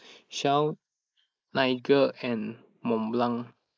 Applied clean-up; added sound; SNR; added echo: neural mask model Resemble Enhance denoiser.